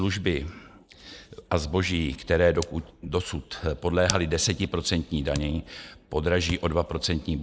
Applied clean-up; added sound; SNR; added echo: neural mask model Resemble Enhance denoiser.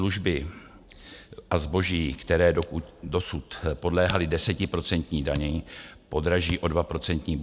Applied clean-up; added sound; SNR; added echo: none; Hands; 16 dB; none.